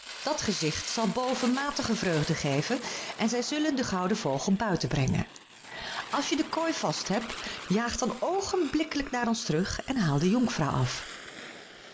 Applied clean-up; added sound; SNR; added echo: none; Fire; 13 dB; none.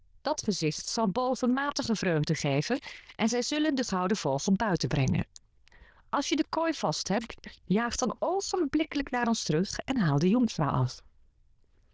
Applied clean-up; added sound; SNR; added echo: neural diffusion model UNIVERSE++.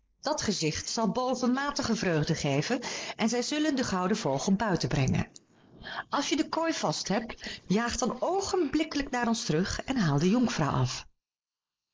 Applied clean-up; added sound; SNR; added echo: neural mask model Resemble Enhance denoiser.